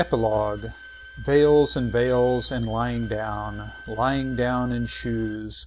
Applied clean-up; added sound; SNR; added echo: none; Bowed string instrument; 19 dB; none.